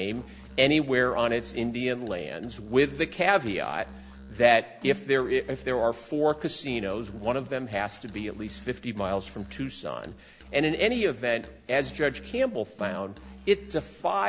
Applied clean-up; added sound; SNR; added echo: none; Musical instrument; 19 dB; none.